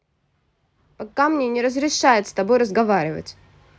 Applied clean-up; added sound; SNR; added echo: none; none; none; none.